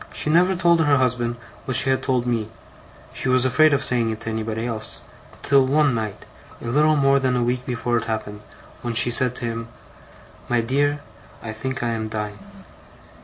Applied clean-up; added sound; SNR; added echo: none; none; none; none.